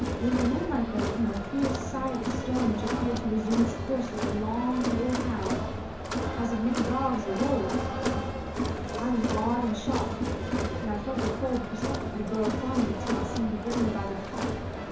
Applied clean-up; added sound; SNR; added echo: none; Crowd; 0 dB; reverberation time 0.6 s.